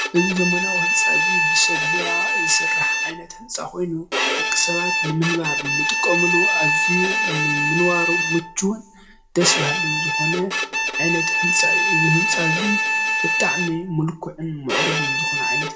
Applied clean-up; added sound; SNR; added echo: none; Bowed string instrument; -4 dB; reverberation time 0.5 s.